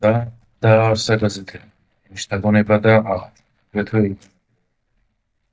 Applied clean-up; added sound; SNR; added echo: neural mask model DeepFilterNet 3.